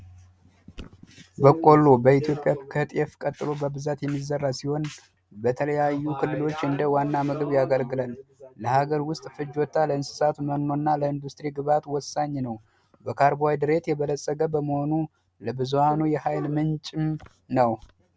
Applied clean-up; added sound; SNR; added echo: none; none; none; none.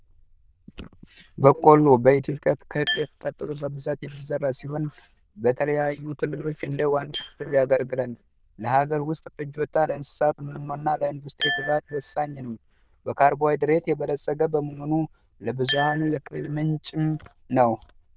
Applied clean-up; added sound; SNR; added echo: neural diffusion model UNIVERSE++.